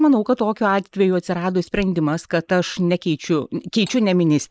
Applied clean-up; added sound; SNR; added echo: neural mask model Resemble Enhance denoiser.